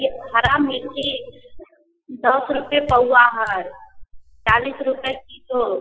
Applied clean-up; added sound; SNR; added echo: classical method Wiener filter.